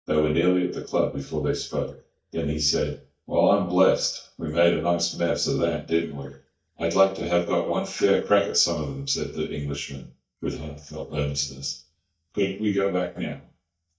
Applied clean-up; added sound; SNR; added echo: neural mask model DeepFilterNet 3.